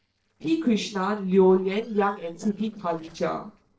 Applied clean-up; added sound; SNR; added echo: neural separator model SepFormer DNS4.